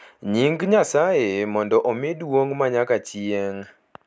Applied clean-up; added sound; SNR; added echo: none; none; none; none.